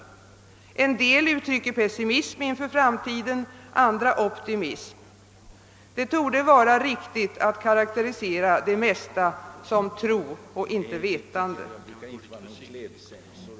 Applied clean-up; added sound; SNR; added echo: none; none; none; none.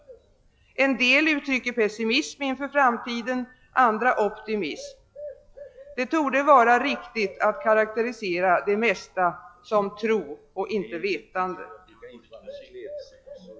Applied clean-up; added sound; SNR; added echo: classical method log-MMSE.